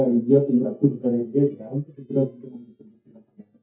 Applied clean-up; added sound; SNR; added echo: neural mask model DeepFilterNet 3.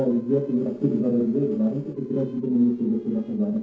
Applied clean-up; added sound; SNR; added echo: neural separator model SepFormer DNS4.